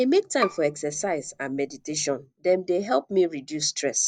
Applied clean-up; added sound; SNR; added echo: none; Bowed string instrument; 13 dB; none.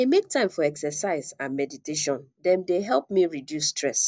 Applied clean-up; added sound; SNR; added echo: none; none; none; none.